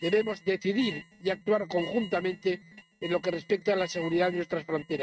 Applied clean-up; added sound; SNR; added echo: neural mask model RNNoise.